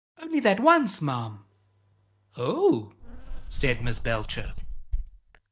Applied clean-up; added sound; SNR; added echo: neural mask model DeepFilterNet 3.